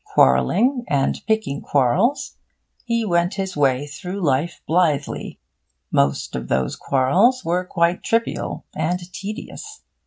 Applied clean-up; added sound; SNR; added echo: none; none; none; none.